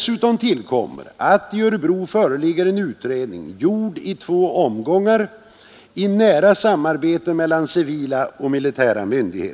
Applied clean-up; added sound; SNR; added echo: none; none; none; none.